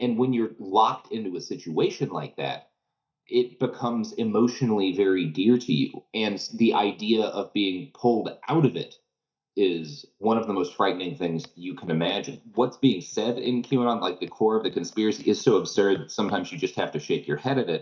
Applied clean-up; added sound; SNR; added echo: neural mask model DeepFilterNet 3.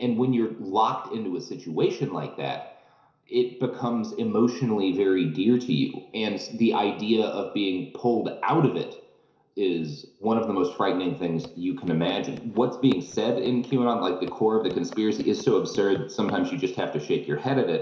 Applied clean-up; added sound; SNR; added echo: neural separator model SepFormer DNS4.